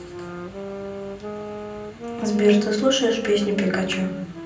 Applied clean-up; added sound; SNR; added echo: none; Wind instrument, woodwind instrument; 10 dB; reverberation time 0.6 s.